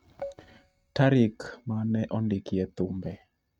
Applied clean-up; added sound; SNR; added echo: neural mask model RNNoise.